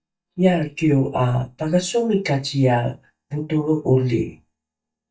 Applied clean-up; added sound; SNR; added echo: neural mask model DeepFilterNet 3.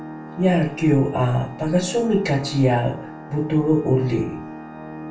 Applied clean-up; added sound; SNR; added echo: none; Organ; 14 dB; reverberation time 0.4 s.